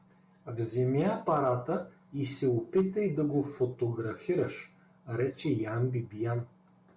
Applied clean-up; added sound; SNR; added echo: none; none; none; none.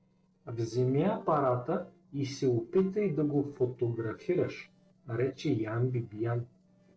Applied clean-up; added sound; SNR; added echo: neural separator model SepFormer DNS4.